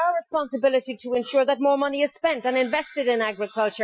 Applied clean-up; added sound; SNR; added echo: classical method Wiener filter.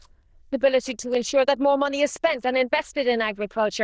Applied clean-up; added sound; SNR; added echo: neural diffusion model UNIVERSE++.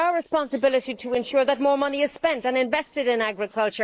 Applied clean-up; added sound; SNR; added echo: neural mask model Resemble Enhance denoiser.